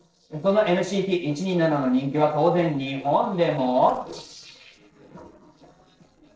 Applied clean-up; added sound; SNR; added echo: neural separator model SepFormer DNS4.